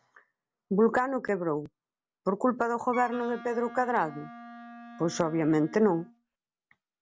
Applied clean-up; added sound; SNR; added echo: none; Wind instrument, woodwind instrument; 16 dB; none.